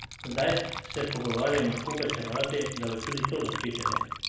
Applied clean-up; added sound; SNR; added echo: none; Water / Liquid; 4 dB; reverberation time 0.7 s.